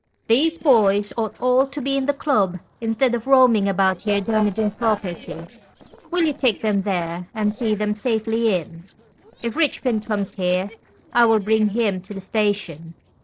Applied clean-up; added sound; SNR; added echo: neural separator model SepFormer DNS4.